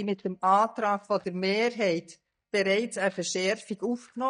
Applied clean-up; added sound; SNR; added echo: neural mask model DeepFilterNet 3.